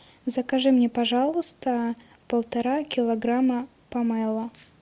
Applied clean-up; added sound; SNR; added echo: none; none; none; none.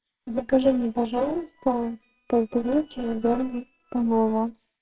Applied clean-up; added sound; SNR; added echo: neural separator model SepFormer WHAMR!.